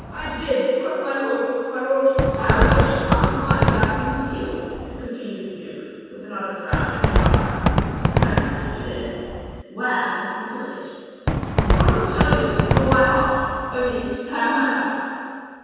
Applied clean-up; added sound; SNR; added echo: none; Fireworks; -1 dB; reverberation time 2.1 s.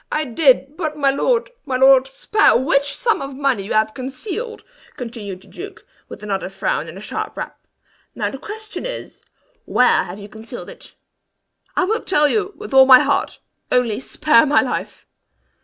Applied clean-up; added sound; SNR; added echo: none; none; none; none.